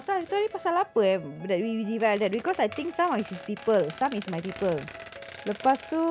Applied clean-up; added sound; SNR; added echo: none; Piano + Squeak; 17 dB; none.